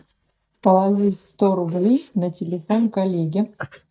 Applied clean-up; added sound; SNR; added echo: neural mask model DeepFilterNet 3.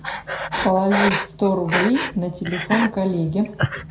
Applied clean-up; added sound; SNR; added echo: none; Breathing; 4 dB; reverberation time 0.5 s.